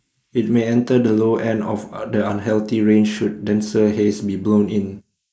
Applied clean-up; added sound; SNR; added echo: neural mask model Resemble Enhance denoiser.